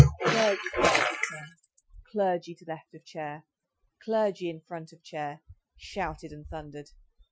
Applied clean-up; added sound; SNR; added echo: classical method Wiener filter.